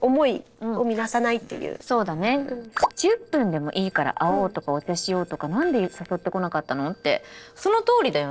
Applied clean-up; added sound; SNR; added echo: neural separator model SepFormer DNS4.